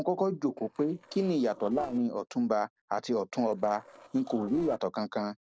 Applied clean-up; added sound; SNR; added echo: neural separator model SepFormer DNS4.